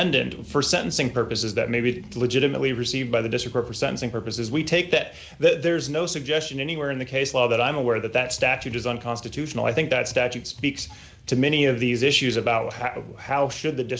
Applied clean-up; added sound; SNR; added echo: none; none; none; none.